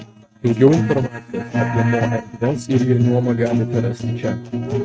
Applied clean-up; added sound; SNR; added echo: neural mask model RNNoise.